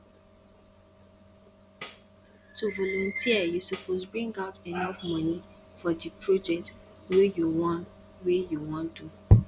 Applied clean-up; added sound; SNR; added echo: none; Tambourine; 8 dB; none.